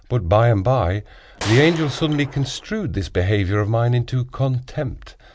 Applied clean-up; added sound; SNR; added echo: none; Gunshot, gunfire; 12 dB; none.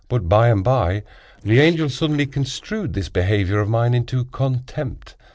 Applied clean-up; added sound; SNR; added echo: neural separator model SepFormer DNS4.